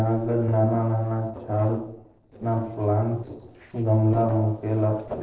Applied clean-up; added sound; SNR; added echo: neural separator model SepFormer DNS4.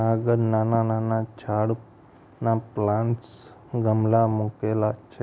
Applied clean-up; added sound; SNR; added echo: none; none; none; none.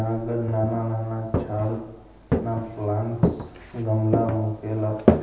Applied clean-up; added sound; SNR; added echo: none; Walk, footsteps; 1 dB; reverberation time 0.9 s.